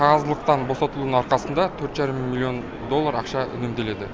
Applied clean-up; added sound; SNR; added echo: none; none; none; none.